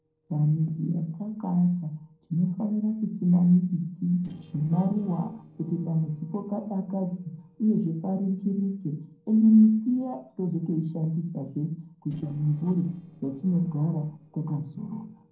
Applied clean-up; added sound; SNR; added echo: neural separator model SepFormer DNS4.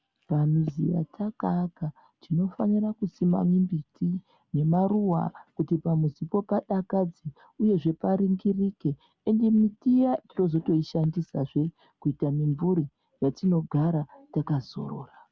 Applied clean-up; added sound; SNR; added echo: none; none; none; none.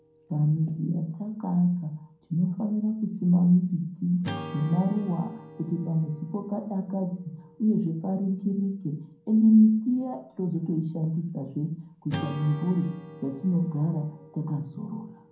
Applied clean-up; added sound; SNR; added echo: none; Acoustic guitar / Strum; 18 dB; reverberation time 0.5 s.